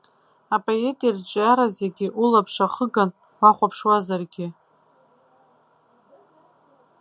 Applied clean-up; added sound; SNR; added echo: none; none; none; none.